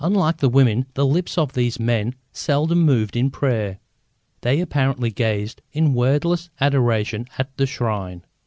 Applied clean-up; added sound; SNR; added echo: none; none; none; none.